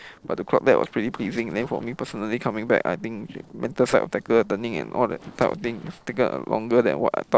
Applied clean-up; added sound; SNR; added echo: neural separator model SepFormer DNS4.